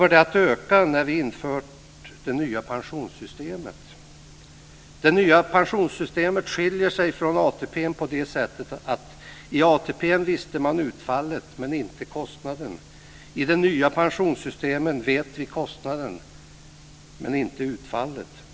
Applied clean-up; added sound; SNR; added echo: none; none; none; none.